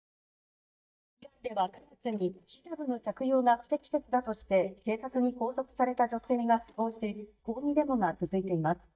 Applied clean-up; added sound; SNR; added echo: neural mask model DeepFilterNet 3.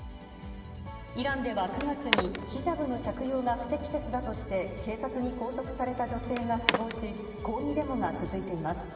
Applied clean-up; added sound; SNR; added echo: none; Skateboard; 6 dB; reverberation time 2.9 s.